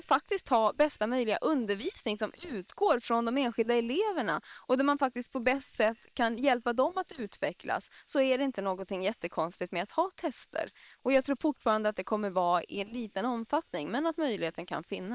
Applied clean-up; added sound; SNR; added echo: neural separator model SepFormer WHAM!.